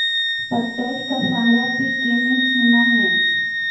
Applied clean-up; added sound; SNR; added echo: none; Wind instrument, woodwind instrument; -1 dB; reverberation time 0.9 s.